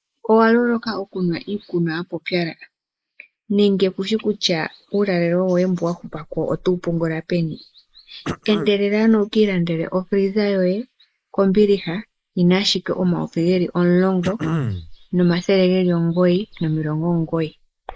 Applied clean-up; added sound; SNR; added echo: neural mask model Resemble Enhance denoiser.